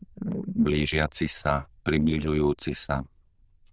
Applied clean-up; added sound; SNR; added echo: neural diffusion model UNIVERSE++.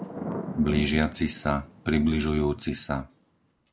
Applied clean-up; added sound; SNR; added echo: none; Thunder / Rain; 11 dB; none.